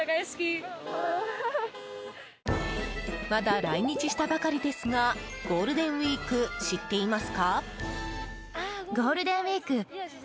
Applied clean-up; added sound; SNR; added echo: none; none; none; none.